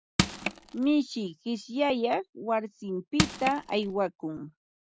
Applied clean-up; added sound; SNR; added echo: none; Crushing; 1 dB; none.